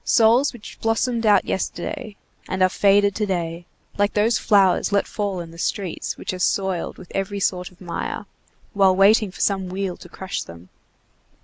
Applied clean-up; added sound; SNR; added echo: none; none; none; none.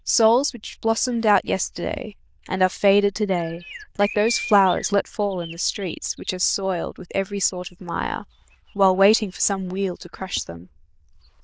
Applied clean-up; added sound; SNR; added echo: neural diffusion model UNIVERSE++.